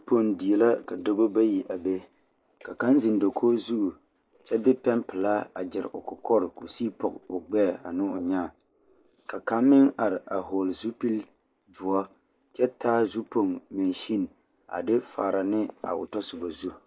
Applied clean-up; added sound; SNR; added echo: neural mask model Resemble Enhance denoiser.